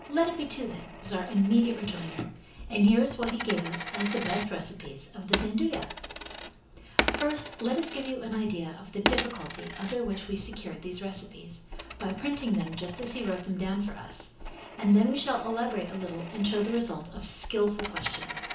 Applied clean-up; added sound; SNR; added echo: none; Coin (dropping); 8 dB; reverberation time 0.8 s.